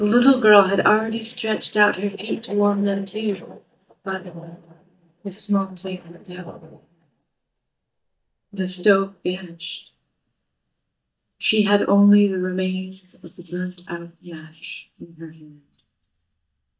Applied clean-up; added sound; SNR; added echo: neural mask model DeepFilterNet 3.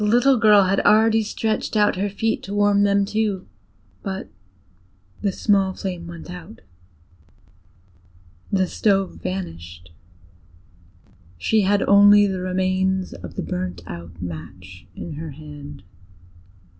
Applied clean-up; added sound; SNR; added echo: none; none; none; none.